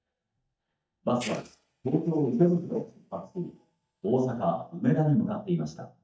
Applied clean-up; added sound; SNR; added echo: neural mask model DeepFilterNet 3.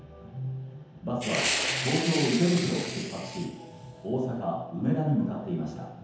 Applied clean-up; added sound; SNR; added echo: none; Fire; 4 dB; reverberation time 0.9 s.